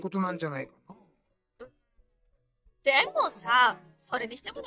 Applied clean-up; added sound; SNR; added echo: neural mask model DeepFilterNet 3.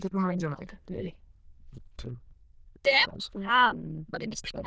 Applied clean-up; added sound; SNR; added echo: neural diffusion model UNIVERSE++.